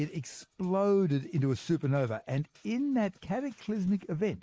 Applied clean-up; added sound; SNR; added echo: neural mask model Resemble Enhance denoiser.